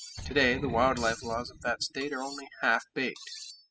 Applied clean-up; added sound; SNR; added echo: classical method spectral subtraction.